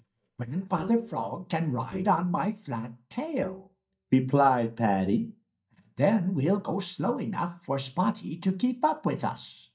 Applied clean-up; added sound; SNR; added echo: neural mask model DeepFilterNet 3.